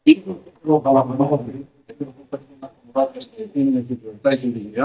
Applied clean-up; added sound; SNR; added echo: neural mask model DeepFilterNet 3.